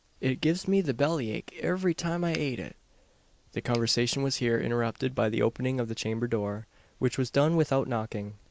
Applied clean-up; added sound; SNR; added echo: neural mask model Resemble Enhance denoiser.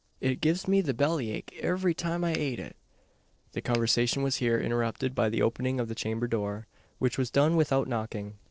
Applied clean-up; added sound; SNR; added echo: neural separator model SepFormer DNS4.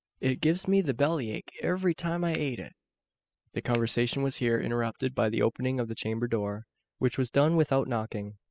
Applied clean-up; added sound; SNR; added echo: classical method spectral subtraction.